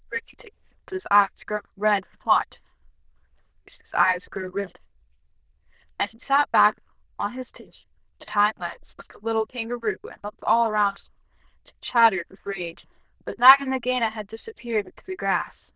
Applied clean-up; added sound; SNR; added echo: neural diffusion model UNIVERSE++.